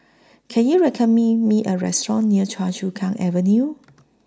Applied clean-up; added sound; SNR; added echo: none; none; none; none.